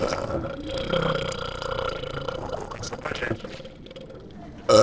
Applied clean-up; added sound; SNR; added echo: neural separator model SepFormer DNS4.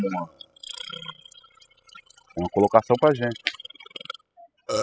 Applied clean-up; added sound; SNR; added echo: classical method spectral subtraction.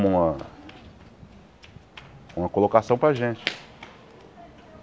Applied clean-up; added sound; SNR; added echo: none; none; none; none.